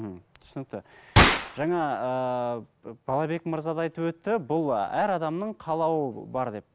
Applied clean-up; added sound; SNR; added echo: none; Gunshot, gunfire; -2 dB; none.